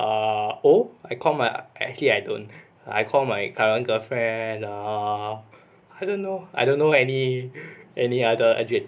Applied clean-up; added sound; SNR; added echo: none; none; none; none.